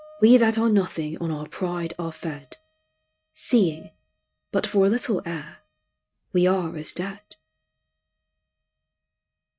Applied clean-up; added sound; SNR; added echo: neural mask model RNNoise.